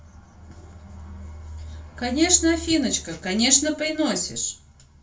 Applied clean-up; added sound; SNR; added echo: none; none; none; reverberation time 0.3 s.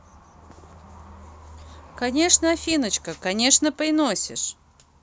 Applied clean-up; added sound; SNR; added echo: none; none; none; none.